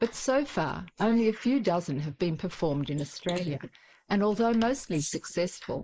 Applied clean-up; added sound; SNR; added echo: neural mask model Resemble Enhance denoiser.